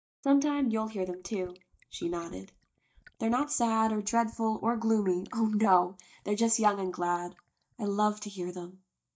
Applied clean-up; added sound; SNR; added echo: neural mask model DeepFilterNet 3.